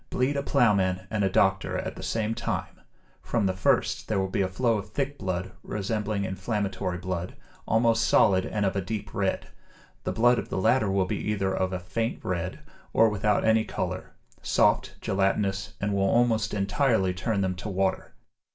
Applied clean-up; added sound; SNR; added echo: none; none; none; reverberation time 0.3 s.